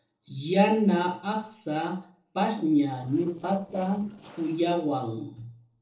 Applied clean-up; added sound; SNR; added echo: neural separator model SepFormer DNS4.